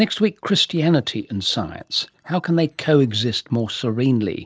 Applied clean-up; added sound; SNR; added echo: neural separator model SepFormer DNS4.